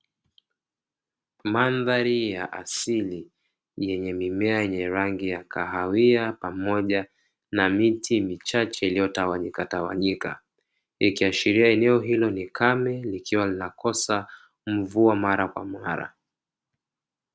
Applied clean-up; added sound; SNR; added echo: none; none; none; none.